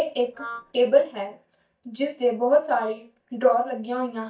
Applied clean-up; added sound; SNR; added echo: neural mask model DeepFilterNet 3.